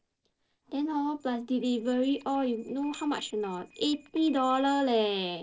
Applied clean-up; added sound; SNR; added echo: neural separator model SepFormer DNS4.